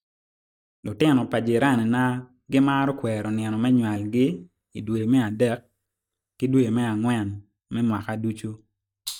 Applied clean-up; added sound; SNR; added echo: neural mask model DeepFilterNet 3.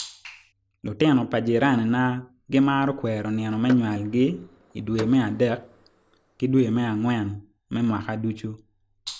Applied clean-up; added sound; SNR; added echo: none; Door / Car; 18 dB; none.